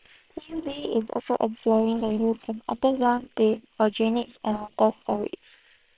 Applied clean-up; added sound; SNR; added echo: neural separator model SepFormer WHAM!.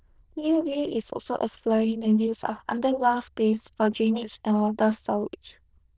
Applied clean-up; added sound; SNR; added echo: neural diffusion model UNIVERSE++.